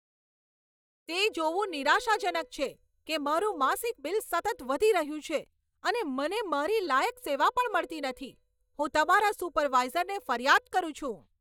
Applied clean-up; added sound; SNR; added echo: neural mask model DeepFilterNet 3.